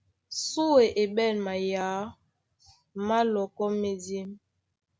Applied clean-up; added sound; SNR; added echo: none; none; none; none.